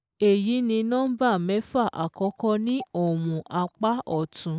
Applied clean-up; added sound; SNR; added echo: neural mask model Resemble Enhance denoiser.